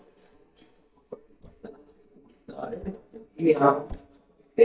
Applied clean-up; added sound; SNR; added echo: neural mask model DeepFilterNet 3.